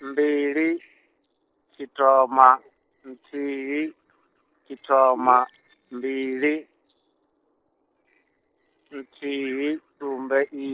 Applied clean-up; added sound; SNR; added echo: neural separator model SepFormer DNS4.